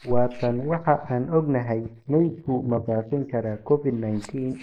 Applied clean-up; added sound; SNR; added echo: neural mask model Resemble Enhance denoiser.